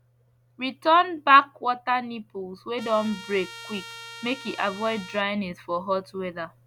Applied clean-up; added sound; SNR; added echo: none; Trumpet; 16 dB; none.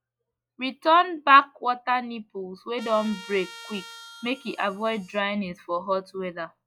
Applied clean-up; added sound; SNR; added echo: classical method log-MMSE.